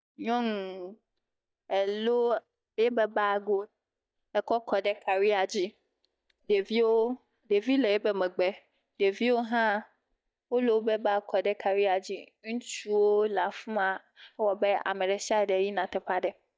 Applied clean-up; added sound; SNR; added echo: neural mask model DeepFilterNet 3.